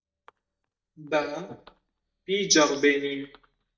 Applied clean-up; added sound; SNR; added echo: neural mask model DeepFilterNet 3.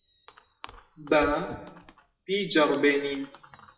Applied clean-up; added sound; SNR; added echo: classical method WPE with log-MMSE.